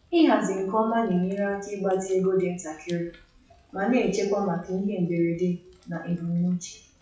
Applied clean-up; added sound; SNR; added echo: classical method WPE with log-MMSE.